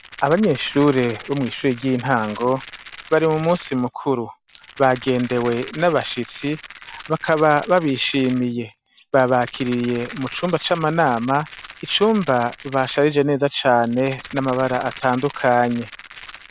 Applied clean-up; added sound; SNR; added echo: none; Rattle; 19 dB; none.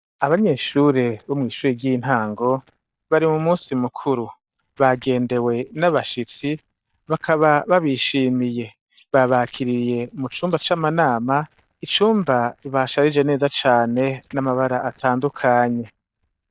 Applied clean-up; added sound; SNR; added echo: neural mask model DeepFilterNet 3.